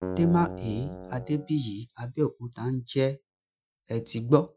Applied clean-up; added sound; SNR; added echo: classical method Wiener filter.